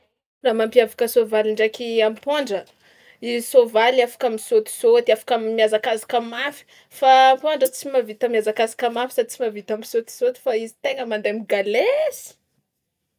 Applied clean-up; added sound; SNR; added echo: neural mask model DeepFilterNet 3.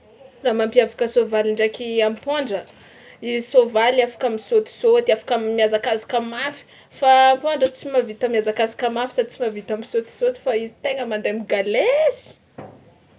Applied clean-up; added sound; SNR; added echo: none; Hi-hat; 7 dB; none.